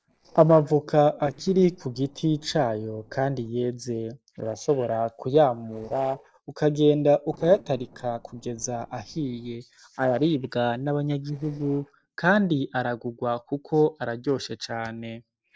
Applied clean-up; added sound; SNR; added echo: neural separator model SepFormer DNS4.